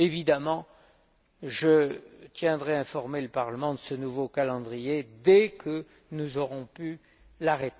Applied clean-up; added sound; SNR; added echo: none; none; none; none.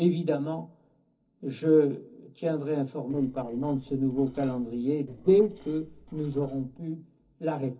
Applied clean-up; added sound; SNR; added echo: neural separator model SepFormer DNS4.